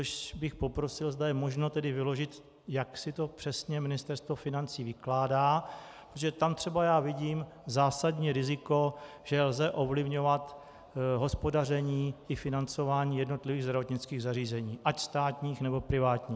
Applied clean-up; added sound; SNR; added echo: none; none; none; none.